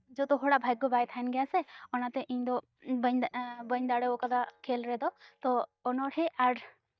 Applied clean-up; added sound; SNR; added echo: neural mask model DeepFilterNet 3.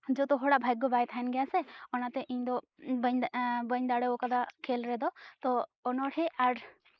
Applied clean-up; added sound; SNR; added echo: neural mask model Resemble Enhance denoiser.